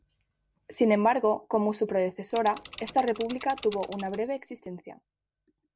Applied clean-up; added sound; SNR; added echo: none; Mechanisms / Bicycle; 9 dB; none.